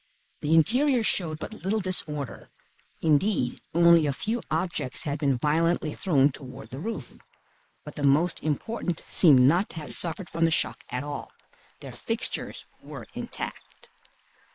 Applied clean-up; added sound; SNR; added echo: neural mask model Resemble Enhance denoiser.